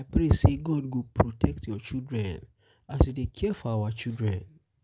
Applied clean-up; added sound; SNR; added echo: none; none; none; none.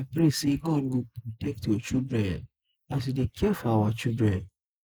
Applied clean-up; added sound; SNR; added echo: neural mask model Resemble Enhance denoiser.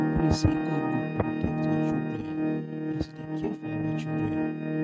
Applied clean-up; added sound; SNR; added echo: neural mask model RNNoise.